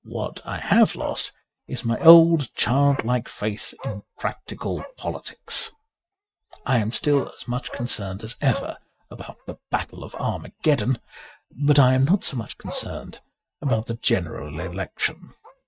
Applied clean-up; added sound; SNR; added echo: neural mask model RNNoise.